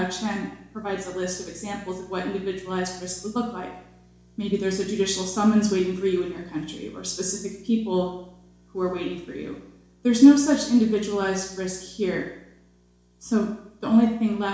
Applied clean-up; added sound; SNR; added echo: none; none; none; reverberation time 0.7 s.